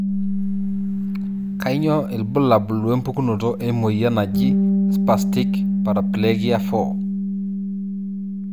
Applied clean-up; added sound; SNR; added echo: none; Bass guitar; 0 dB; none.